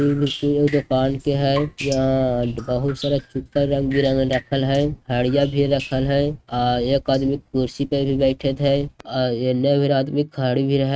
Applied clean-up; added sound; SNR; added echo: neural mask model RNNoise.